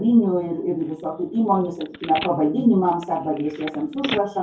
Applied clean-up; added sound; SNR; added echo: none; Telephone; 16 dB; reverberation time 0.3 s.